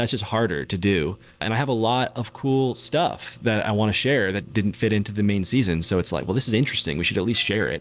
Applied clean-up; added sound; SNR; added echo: neural separator model SepFormer DNS4.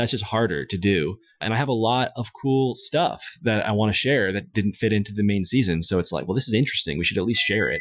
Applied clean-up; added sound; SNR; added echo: classical method Wiener filter.